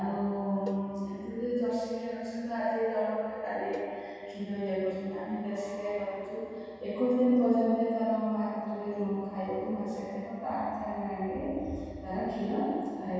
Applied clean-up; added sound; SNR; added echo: none; Cowbell; 17 dB; reverberation time 2.1 s.